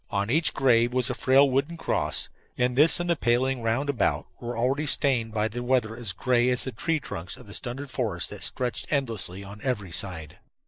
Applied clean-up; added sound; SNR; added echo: neural mask model Resemble Enhance denoiser.